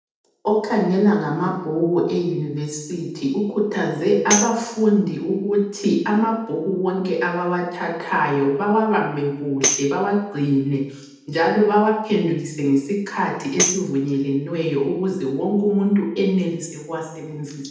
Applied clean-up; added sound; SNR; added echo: none; Tambourine; 6 dB; reverberation time 0.8 s.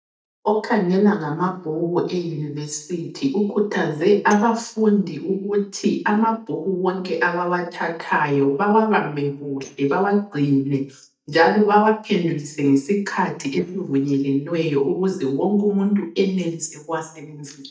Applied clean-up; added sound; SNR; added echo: neural mask model DeepFilterNet 3.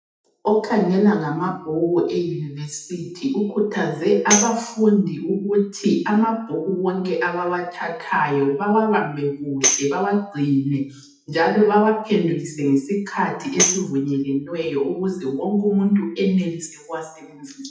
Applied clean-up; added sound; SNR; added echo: classical method WPE with log-MMSE.